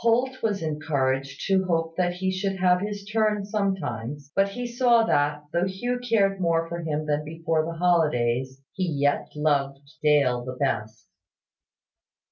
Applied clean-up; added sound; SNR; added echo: none; none; none; none.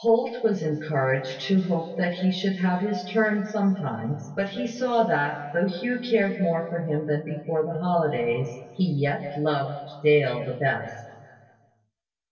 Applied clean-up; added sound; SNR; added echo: none; none; none; reverberation time 1.9 s.